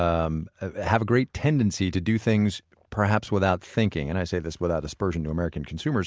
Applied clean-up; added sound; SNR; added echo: none; none; none; none.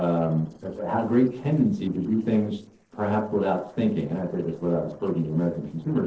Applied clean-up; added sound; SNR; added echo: neural separator model SepFormer DNS4.